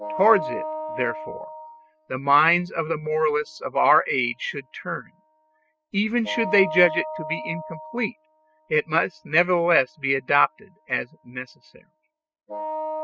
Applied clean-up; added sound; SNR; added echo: classical method spectral subtraction.